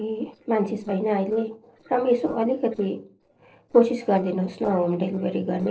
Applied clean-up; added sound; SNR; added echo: neural separator model SepFormer DNS4.